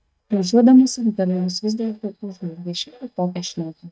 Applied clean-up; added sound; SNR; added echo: neural mask model DeepFilterNet 3.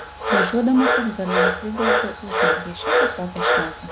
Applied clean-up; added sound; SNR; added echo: none; Frog; -4 dB; none.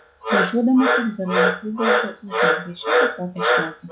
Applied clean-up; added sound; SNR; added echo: classical method log-MMSE.